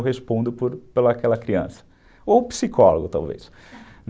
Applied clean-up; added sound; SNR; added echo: none; none; none; none.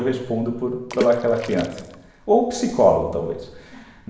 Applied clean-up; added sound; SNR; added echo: none; Water / Splash, splatter; 12 dB; reverberation time 1.0 s.